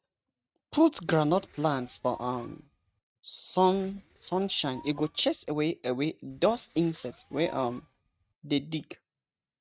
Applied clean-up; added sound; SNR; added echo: neural mask model RNNoise.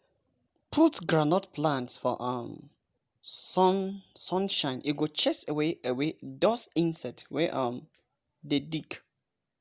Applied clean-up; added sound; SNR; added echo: none; none; none; none.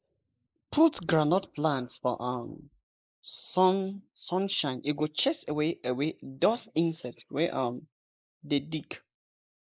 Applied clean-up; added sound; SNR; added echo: neural mask model Resemble Enhance denoiser.